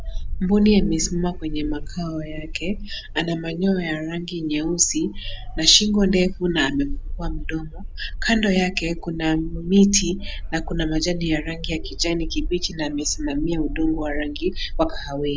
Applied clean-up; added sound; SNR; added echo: none; Bark; 6 dB; none.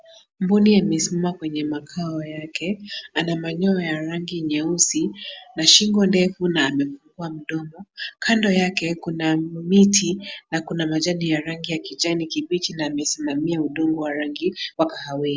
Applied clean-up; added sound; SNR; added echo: none; none; none; none.